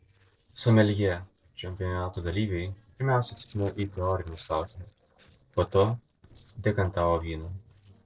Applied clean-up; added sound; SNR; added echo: neural separator model SepFormer DNS4.